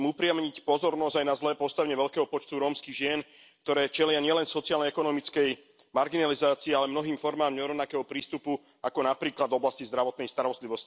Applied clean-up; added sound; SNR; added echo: none; none; none; none.